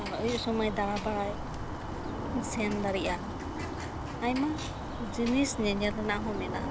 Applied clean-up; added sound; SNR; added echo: none; Bird; 4 dB; none.